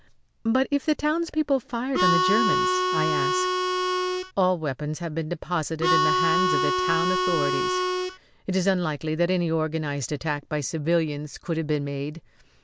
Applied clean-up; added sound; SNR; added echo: none; Harmonica; -3 dB; none.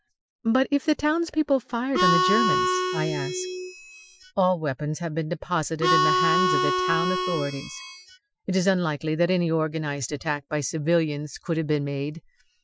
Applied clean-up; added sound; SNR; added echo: classical method Wiener filter.